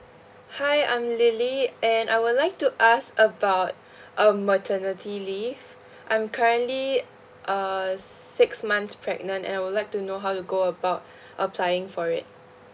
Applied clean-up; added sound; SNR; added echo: none; none; none; none.